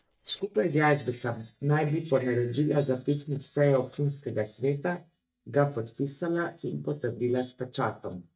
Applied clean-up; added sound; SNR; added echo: neural mask model DeepFilterNet 3.